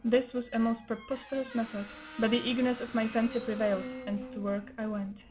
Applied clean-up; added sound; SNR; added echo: none; Screech + Squeak; 13 dB; none.